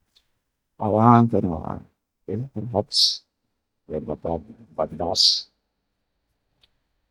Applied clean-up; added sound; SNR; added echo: neural mask model DeepFilterNet 3.